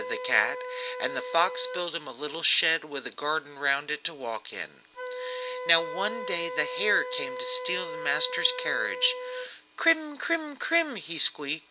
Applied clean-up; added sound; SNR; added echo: none; Wind instrument, woodwind instrument; 9 dB; none.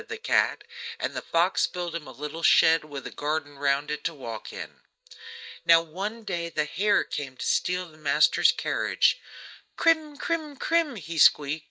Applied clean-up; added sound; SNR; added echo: neural mask model DeepFilterNet 3.